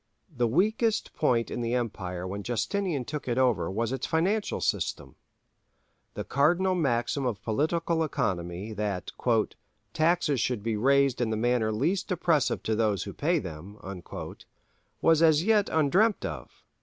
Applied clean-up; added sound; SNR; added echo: none; none; none; none.